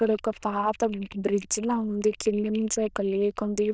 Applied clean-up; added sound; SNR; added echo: neural diffusion model UNIVERSE++.